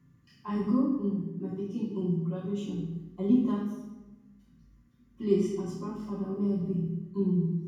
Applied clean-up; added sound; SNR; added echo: none; none; none; reverberation time 1.1 s.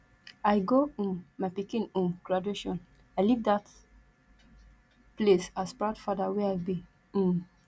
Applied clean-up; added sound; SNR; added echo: none; none; none; none.